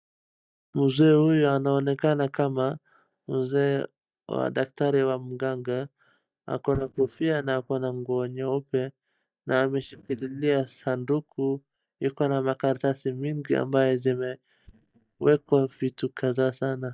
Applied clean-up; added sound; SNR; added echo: neural mask model DeepFilterNet 3.